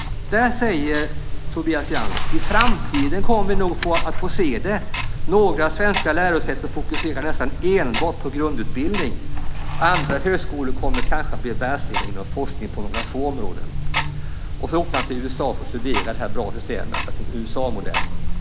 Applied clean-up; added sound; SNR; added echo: none; Tick-tock; -4 dB; none.